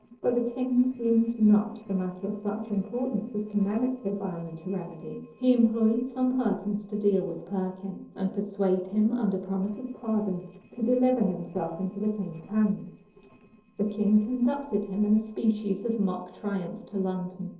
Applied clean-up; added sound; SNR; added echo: neural separator model SepFormer DNS4.